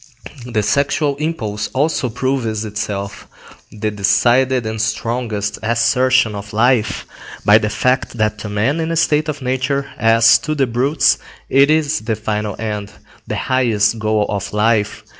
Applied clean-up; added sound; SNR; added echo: none; none; none; none.